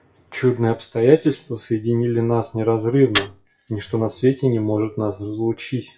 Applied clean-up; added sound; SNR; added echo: classical method WPE with log-MMSE.